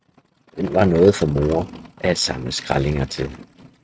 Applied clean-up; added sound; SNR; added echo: neural mask model RNNoise.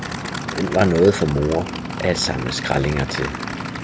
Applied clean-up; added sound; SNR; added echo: none; Idling / Aircraft; 7 dB; none.